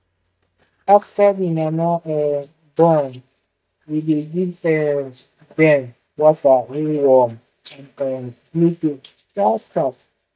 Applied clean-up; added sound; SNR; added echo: neural mask model DeepFilterNet 3.